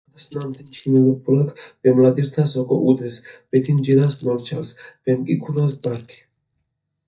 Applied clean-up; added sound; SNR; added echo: neural mask model DeepFilterNet 3.